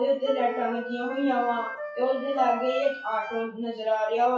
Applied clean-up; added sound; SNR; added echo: classical method WPE with log-MMSE.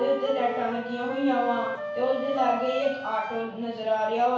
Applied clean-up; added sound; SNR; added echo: none; Wind instrument, woodwind instrument; 8 dB; reverberation time 0.7 s.